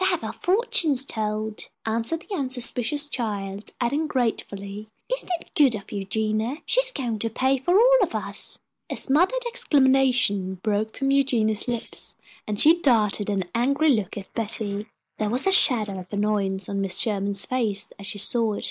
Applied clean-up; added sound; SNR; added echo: neural mask model Resemble Enhance denoiser.